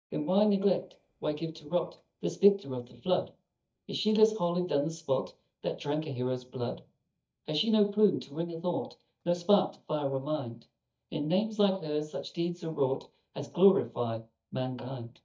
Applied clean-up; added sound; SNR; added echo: neural mask model DeepFilterNet 3.